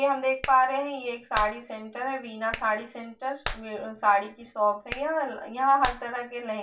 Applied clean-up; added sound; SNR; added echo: none; Clapping; 13 dB; reverberation time 0.2 s.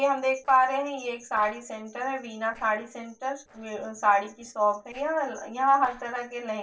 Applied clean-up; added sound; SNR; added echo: neural separator model SepFormer DNS4.